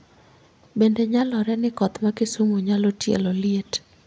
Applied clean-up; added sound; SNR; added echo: none; none; none; none.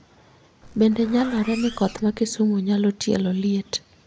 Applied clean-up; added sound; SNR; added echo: none; Zipper (clothing); 18 dB; none.